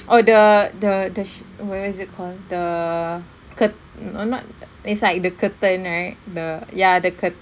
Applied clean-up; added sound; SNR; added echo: none; none; none; none.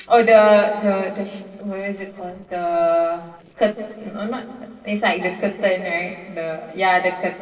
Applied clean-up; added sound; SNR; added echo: neural separator model SepFormer DNS4.